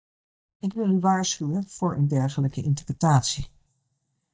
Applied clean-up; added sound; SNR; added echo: neural mask model DeepFilterNet 3.